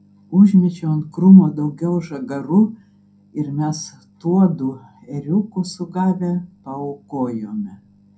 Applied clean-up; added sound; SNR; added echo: none; none; none; reverberation time 0.2 s.